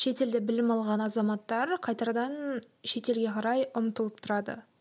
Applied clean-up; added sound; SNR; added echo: none; none; none; none.